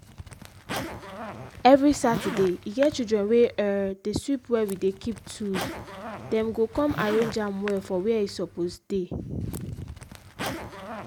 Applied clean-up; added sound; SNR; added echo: none; Zipper (clothing); 12 dB; none.